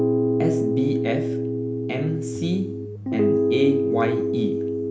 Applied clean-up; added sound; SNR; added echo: none; Piano; -4 dB; none.